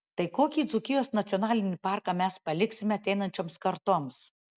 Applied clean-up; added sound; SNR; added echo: none; none; none; none.